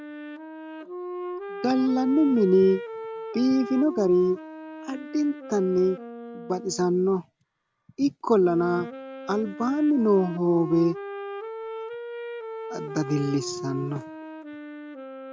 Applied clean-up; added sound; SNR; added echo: none; Wind instrument, woodwind instrument; 11 dB; none.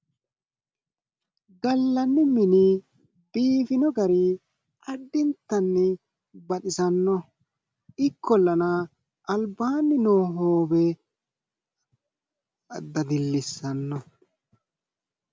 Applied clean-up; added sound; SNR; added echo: none; none; none; none.